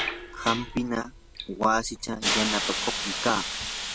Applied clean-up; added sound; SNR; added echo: none; Hiss; 2 dB; none.